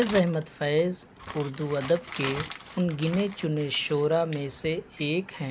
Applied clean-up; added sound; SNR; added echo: none; Crumpling, crinkling; 13 dB; none.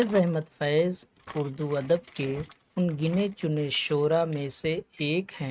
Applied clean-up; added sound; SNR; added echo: neural mask model RNNoise.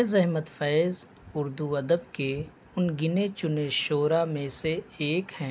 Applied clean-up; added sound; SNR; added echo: none; none; none; none.